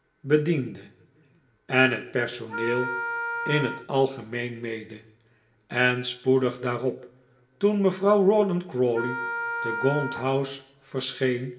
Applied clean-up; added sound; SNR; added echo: none; Wind instrument, woodwind instrument; 7 dB; reverberation time 0.8 s.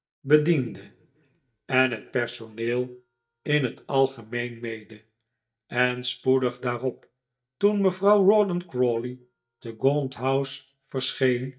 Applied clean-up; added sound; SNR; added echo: neural mask model DeepFilterNet 3.